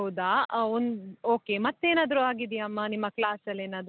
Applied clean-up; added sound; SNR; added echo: none; none; none; none.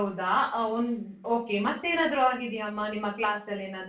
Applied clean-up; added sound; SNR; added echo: none; none; none; reverberation time 0.3 s.